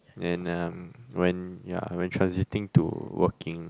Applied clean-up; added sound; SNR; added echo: none; none; none; none.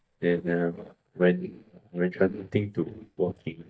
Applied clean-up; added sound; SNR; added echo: neural mask model DeepFilterNet 3.